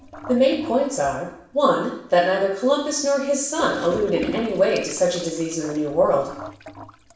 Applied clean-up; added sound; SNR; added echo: none; Toilet flush / Gurgling; 16 dB; reverberation time 0.7 s.